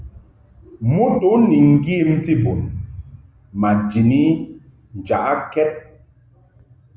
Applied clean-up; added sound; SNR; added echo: none; none; none; none.